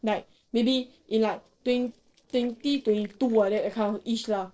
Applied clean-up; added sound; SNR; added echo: neural separator model SepFormer DNS4.